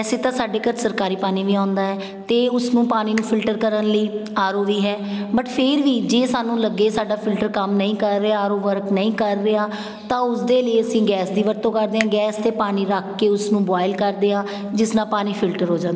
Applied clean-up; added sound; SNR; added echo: neural separator model SepFormer DNS4.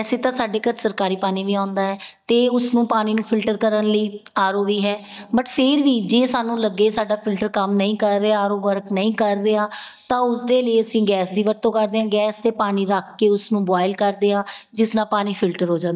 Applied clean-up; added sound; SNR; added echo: neural mask model DeepFilterNet 3.